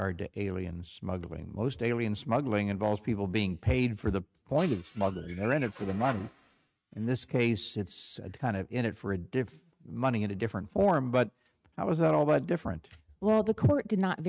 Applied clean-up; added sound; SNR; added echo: neural mask model RNNoise.